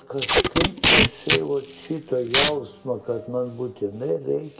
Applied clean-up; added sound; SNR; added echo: none; Packing tape, duct tape; -4 dB; reverberation time 0.6 s.